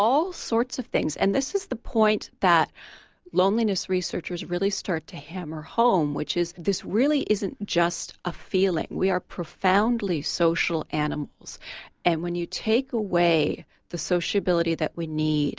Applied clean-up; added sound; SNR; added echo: none; none; none; none.